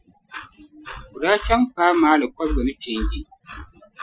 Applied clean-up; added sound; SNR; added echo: classical method Wiener filter.